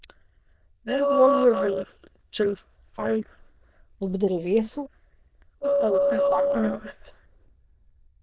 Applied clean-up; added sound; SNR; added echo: neural diffusion model UNIVERSE++.